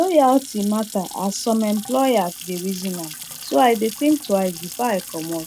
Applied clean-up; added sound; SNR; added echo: none; Sink (filling or washing) / Water tap, faucet / Splash, splatter; 14 dB; none.